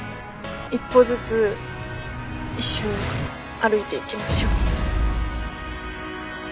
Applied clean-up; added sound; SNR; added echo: none; Explosion; 3 dB; none.